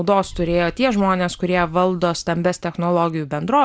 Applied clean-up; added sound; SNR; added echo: none; Bird; 20 dB; none.